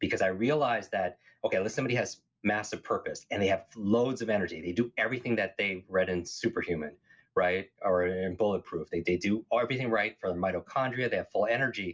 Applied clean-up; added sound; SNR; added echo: none; none; none; none.